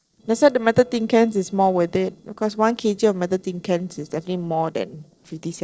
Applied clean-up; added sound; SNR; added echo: neural separator model SepFormer DNS4.